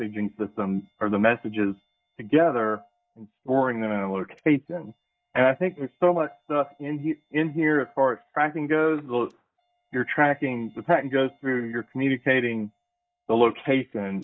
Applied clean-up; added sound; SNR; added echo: neural mask model DeepFilterNet 3.